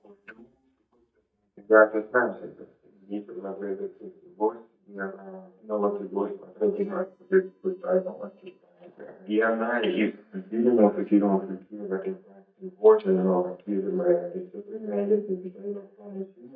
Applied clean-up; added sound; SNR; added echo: neural mask model DeepFilterNet 3.